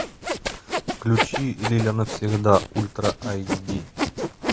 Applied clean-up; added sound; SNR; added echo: none; Sawing; 4 dB; none.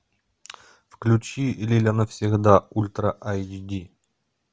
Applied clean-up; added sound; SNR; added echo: none; none; none; none.